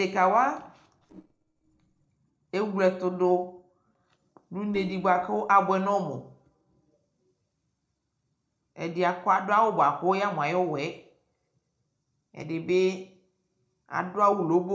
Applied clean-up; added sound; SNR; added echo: neural separator model SepFormer DNS4.